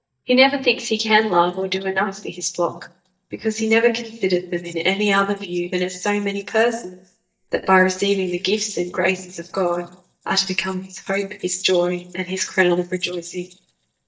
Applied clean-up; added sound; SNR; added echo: neural mask model DeepFilterNet 3.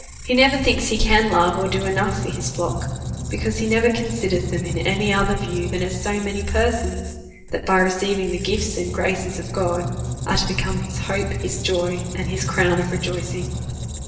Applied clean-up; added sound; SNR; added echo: none; Squeak; 6 dB; reverberation time 1.2 s.